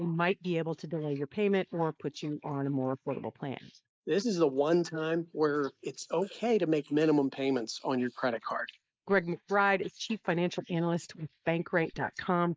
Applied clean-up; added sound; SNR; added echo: neural mask model Resemble Enhance denoiser.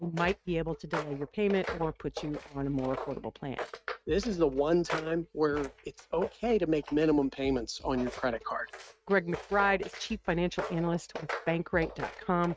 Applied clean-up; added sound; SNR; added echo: neural mask model RNNoise.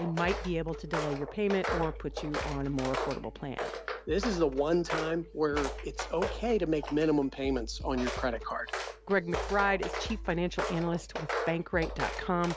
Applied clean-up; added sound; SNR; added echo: none; Walk, footsteps; 7 dB; none.